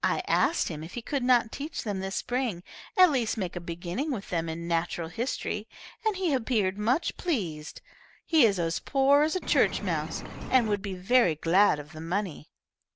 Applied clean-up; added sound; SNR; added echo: none; Bird; 10 dB; none.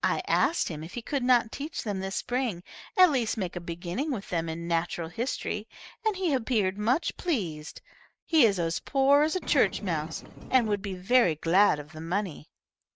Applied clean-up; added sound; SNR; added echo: neural mask model RNNoise.